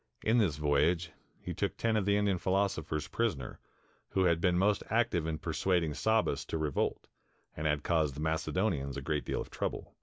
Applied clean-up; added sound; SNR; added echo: none; none; none; none.